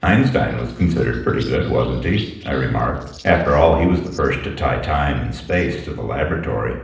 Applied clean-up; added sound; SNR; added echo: neural separator model SepFormer DNS4.